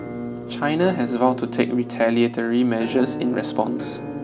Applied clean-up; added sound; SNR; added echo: none; Musical instrument; 9 dB; none.